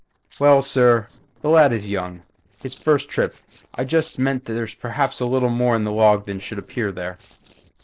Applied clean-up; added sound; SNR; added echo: neural separator model SepFormer DNS4.